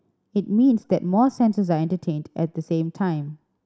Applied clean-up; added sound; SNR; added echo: none; none; none; none.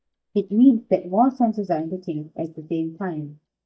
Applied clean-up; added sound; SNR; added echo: neural mask model DeepFilterNet 3.